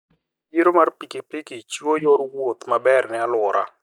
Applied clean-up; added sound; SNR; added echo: neural mask model DeepFilterNet 3.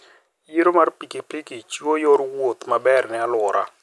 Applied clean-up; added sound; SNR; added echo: none; none; none; none.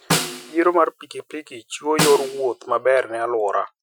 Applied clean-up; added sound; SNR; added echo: classical method Wiener filter.